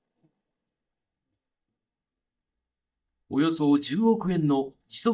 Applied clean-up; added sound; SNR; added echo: neural mask model DeepFilterNet 3.